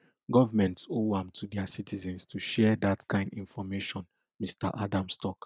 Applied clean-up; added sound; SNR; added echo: none; none; none; none.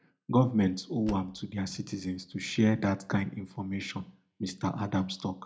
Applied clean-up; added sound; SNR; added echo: none; Slam; 19 dB; reverberation time 0.2 s.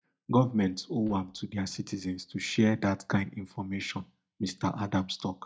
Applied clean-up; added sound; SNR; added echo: neural mask model DeepFilterNet 3.